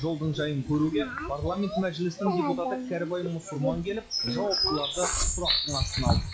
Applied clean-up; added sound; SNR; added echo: classical method log-MMSE.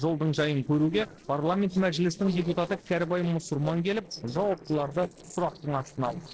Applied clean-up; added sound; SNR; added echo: neural separator model SepFormer DNS4.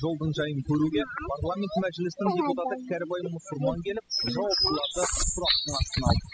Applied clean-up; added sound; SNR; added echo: classical method spectral subtraction.